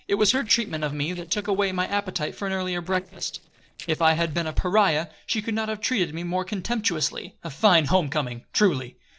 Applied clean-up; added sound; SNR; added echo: neural separator model SepFormer DNS4.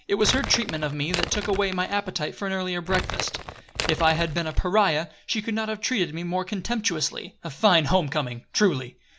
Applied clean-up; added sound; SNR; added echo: none; Crumpling, crinkling; 6 dB; none.